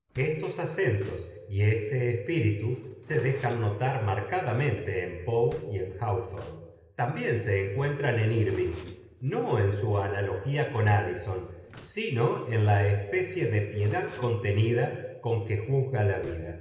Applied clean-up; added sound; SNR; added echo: neural separator model SepFormer DNS4.